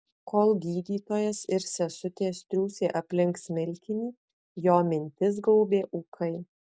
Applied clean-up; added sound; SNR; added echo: none; none; none; none.